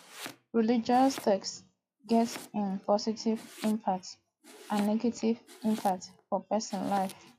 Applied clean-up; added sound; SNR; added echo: classical method log-MMSE.